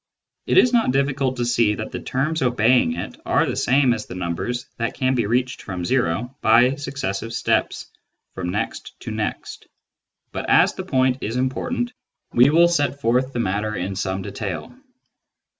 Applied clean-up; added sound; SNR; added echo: none; none; none; none.